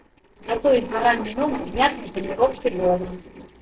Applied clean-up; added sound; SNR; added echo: neural separator model SepFormer DNS4.